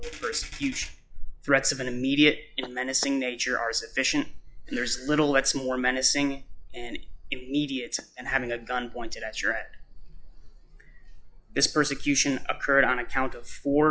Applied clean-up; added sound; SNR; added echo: classical method log-MMSE.